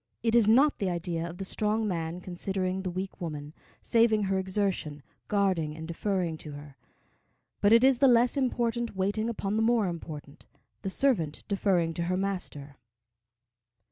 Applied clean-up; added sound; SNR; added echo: none; none; none; none.